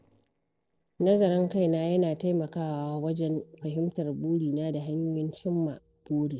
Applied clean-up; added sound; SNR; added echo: neural separator model SepFormer DNS4.